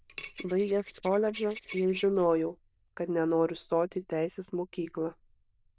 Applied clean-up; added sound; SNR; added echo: neural diffusion model UNIVERSE++.